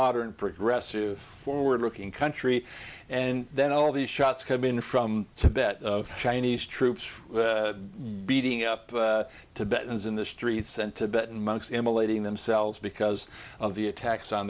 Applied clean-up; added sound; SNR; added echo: none; none; none; none.